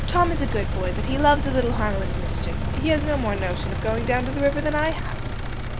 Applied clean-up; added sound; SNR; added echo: none; Engine; 0 dB; none.